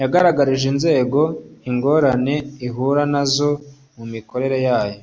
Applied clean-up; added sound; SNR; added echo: none; none; none; none.